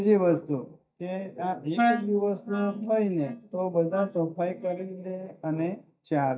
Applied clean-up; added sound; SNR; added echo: neural mask model DeepFilterNet 3.